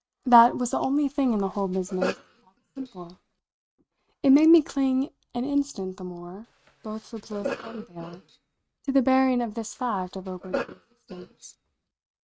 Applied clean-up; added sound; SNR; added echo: neural mask model RNNoise.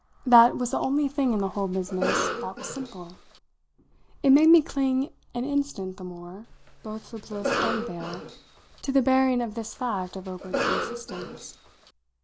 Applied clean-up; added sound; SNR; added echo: none; Cough; 6 dB; none.